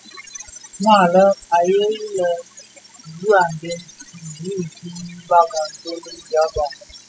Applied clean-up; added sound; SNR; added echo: classical method spectral subtraction.